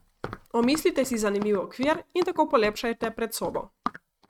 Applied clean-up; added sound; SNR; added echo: neural mask model RNNoise.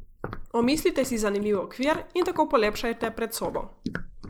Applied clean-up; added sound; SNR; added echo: neural mask model Resemble Enhance denoiser.